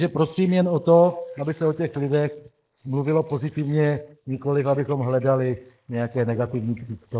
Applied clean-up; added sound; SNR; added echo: neural mask model Resemble Enhance denoiser.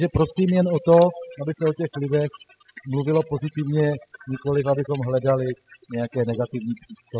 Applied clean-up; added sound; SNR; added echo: classical method spectral subtraction.